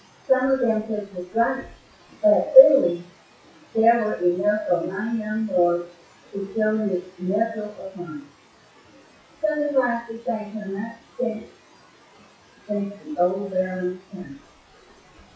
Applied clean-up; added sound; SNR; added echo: classical method WPE with log-MMSE.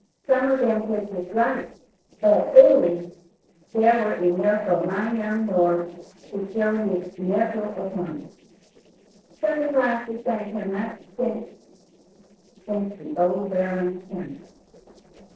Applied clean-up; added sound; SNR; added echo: neural separator model SepFormer DNS4.